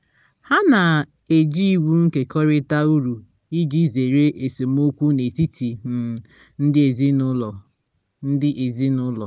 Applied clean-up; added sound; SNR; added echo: none; none; none; none.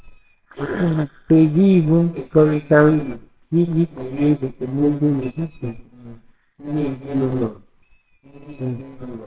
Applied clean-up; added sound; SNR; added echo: neural separator model SepFormer WHAMR!.